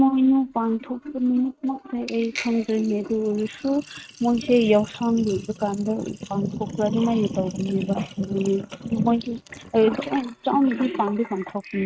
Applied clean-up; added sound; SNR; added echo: neural mask model RNNoise.